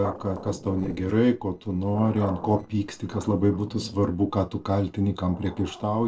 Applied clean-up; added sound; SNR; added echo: neural separator model SepFormer DNS4.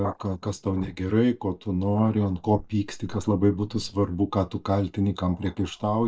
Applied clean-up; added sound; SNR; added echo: neural mask model DeepFilterNet 3.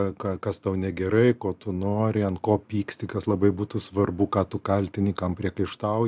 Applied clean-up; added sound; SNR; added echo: none; none; none; none.